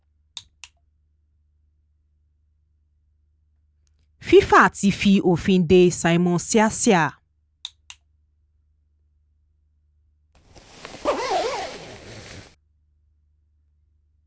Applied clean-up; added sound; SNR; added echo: none; Zipper (clothing); 5 dB; none.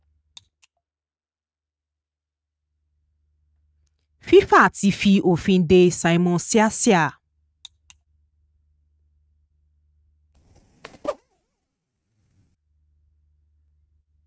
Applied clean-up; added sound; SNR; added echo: neural mask model RNNoise.